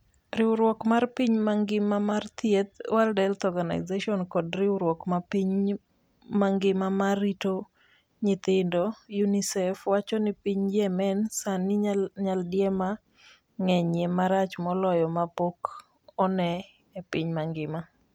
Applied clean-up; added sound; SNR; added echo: none; none; none; none.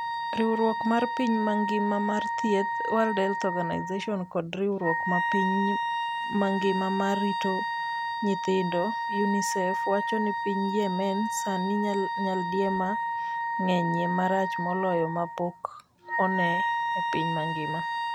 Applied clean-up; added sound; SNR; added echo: none; Wind instrument, woodwind instrument; 1 dB; none.